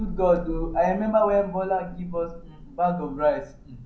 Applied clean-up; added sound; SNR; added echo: none; Thunder; 12 dB; reverberation time 0.5 s.